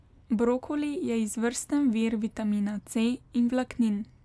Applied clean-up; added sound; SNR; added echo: none; none; none; none.